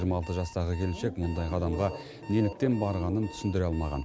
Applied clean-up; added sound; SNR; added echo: none; Alarm; 20 dB; none.